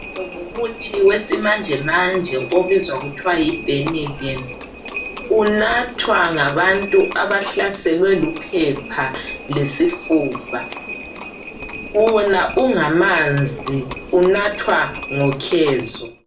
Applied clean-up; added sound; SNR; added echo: none; Livestock, farm animals, working animals; 12 dB; reverberation time 0.3 s.